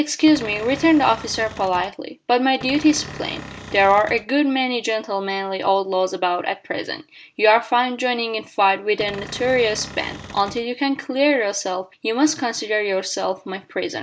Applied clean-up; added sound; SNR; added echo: none; Cupboard open or close / Door; 15 dB; none.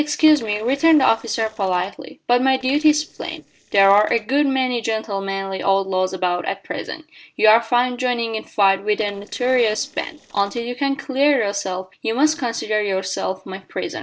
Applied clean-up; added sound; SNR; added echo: neural separator model SepFormer DNS4.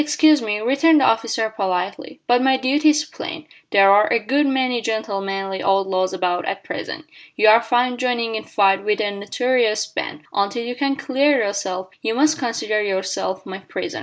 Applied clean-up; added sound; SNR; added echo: none; none; none; none.